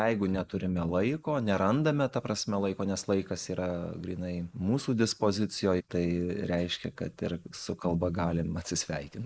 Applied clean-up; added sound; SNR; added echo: neural mask model Resemble Enhance denoiser.